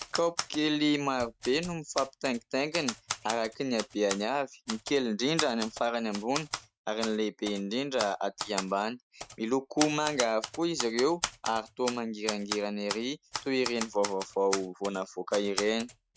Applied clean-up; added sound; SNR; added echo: none; Typewriter; 9 dB; none.